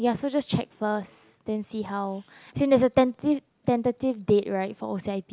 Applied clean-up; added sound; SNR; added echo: none; none; none; none.